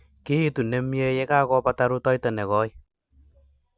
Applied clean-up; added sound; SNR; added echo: none; none; none; none.